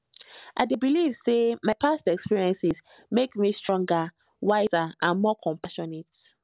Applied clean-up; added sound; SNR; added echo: none; none; none; none.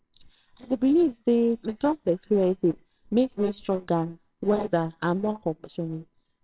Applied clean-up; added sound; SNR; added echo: neural separator model SepFormer WHAMR!.